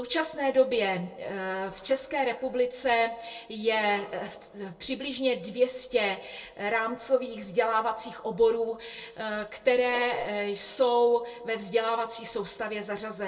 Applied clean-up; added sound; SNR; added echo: neural separator model SepFormer DNS4.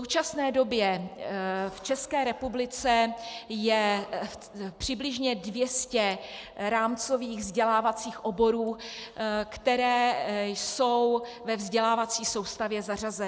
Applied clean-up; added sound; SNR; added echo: none; none; none; none.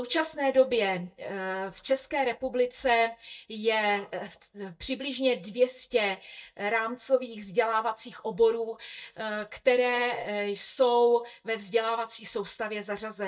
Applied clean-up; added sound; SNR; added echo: neural mask model DeepFilterNet 3.